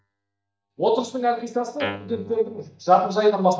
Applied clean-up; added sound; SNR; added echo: neural mask model DeepFilterNet 3.